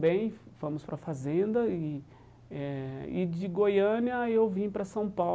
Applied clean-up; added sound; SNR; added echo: none; none; none; none.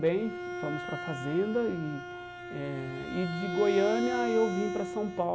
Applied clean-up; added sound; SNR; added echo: none; Bowed string instrument; 5 dB; none.